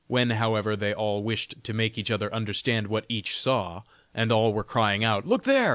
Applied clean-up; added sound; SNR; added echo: none; none; none; none.